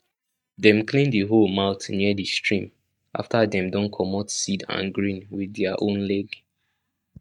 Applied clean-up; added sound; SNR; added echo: neural mask model DeepFilterNet 3.